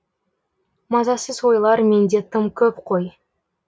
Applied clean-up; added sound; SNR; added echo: none; none; none; none.